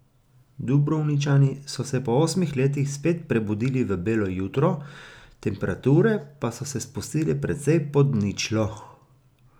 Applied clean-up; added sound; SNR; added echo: none; none; none; none.